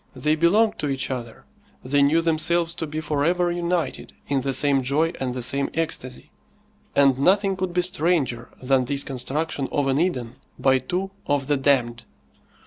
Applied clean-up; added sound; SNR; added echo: none; none; none; none.